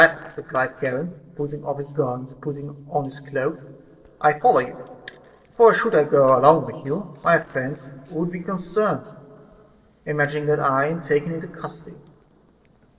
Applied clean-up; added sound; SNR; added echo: neural separator model SepFormer DNS4.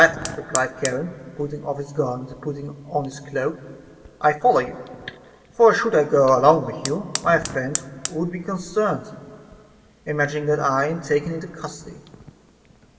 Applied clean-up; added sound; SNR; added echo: none; Fire; 15 dB; reverberation time 1.8 s.